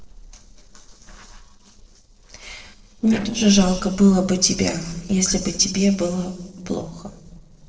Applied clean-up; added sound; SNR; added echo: neural separator model SepFormer DNS4.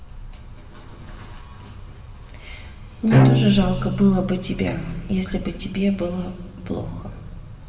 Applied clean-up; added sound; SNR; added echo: none; Bowed string instrument; -2 dB; reverberation time 2.0 s.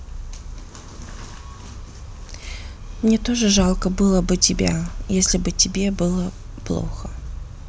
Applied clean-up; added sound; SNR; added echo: none; none; none; none.